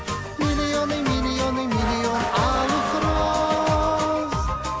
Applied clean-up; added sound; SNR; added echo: none; Motor vehicle (road) / Siren; 7 dB; none.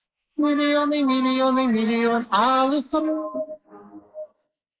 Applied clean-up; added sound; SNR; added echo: neural mask model Resemble Enhance denoiser.